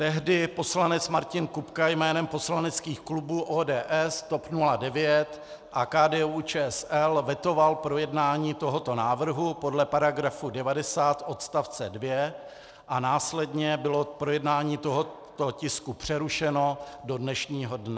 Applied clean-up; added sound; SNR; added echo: none; none; none; none.